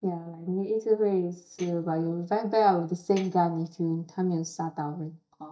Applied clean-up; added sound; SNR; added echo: neural mask model DeepFilterNet 3.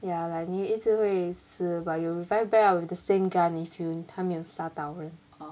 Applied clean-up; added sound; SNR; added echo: none; none; none; none.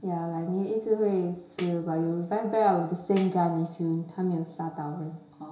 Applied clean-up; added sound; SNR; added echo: none; Tambourine; 13 dB; reverberation time 0.7 s.